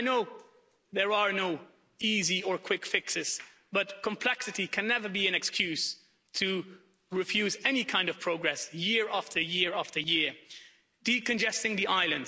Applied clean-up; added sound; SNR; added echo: none; none; none; none.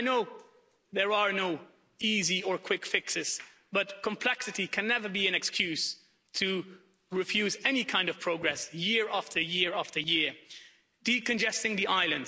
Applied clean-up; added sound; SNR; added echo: none; Walk, footsteps; 16 dB; none.